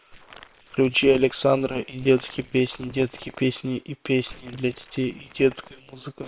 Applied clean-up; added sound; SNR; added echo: neural separator model SepFormer WHAM!.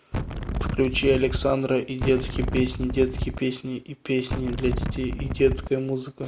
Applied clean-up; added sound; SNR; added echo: none; Wind; 3 dB; none.